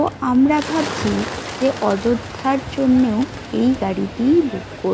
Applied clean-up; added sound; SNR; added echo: none; Bird; 12 dB; none.